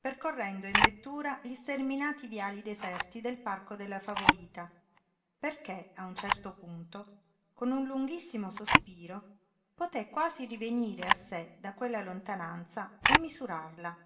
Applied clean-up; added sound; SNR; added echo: none; Camera; -2 dB; reverberation time 1.0 s.